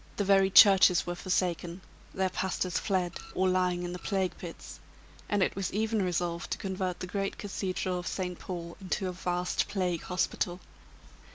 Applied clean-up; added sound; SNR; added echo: none; Printer; 19 dB; none.